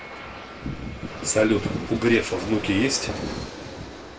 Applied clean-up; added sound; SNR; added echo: none; Aircraft; 11 dB; reverberation time 0.2 s.